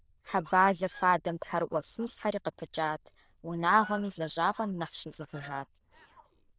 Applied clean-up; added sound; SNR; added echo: neural diffusion model UNIVERSE++.